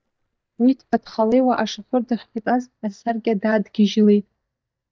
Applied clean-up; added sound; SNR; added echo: neural mask model DeepFilterNet 3.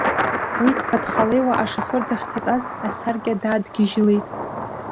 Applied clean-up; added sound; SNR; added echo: none; Thunder; 4 dB; none.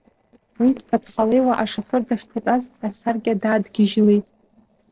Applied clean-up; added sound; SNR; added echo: neural separator model SepFormer DNS4.